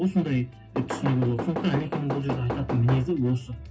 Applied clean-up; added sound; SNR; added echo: none; Knock / Wood; 7 dB; reverberation time 0.4 s.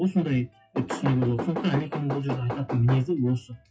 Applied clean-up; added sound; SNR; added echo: classical method WPE with log-MMSE.